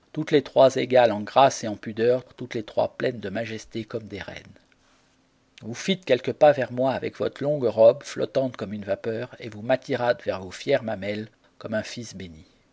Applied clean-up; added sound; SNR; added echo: none; none; none; none.